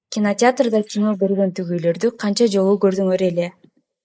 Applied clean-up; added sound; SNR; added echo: neural mask model Resemble Enhance denoiser.